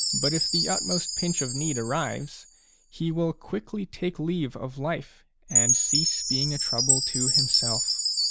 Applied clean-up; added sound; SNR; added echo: none; Chime; -4 dB; none.